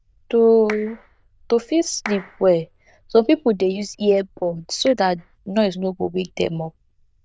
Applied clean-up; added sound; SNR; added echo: neural diffusion model UNIVERSE++.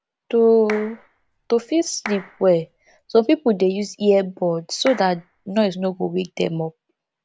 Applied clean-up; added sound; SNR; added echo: none; Clapping; 17 dB; none.